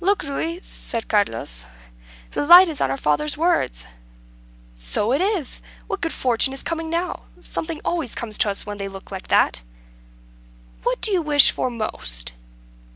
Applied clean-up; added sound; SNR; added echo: none; none; none; none.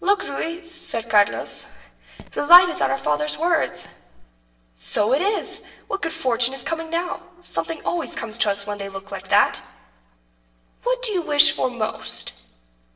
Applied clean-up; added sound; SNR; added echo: neural separator model SepFormer DNS4.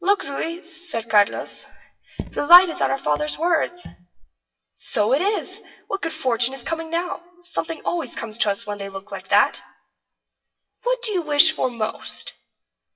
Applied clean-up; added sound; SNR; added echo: classical method WPE with log-MMSE.